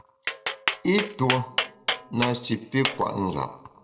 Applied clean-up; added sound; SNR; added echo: none; Tap; 0 dB; reverberation time 1.0 s.